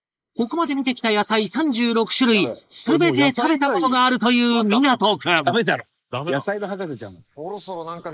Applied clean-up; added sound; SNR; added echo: neural mask model Resemble Enhance denoiser.